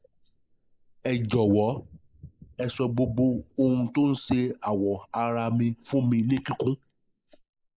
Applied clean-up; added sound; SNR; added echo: neural mask model Resemble Enhance denoiser.